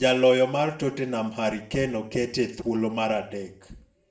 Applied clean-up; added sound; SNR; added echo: none; none; none; reverberation time 0.4 s.